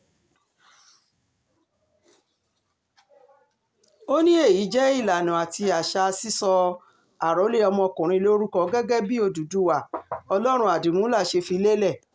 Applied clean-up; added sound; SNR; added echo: none; none; none; none.